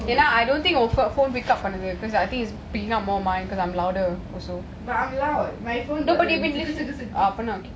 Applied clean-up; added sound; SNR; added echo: none; none; none; none.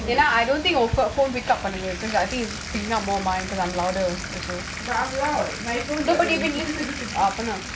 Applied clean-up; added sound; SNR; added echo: none; Bathtub (filling or washing); 11 dB; none.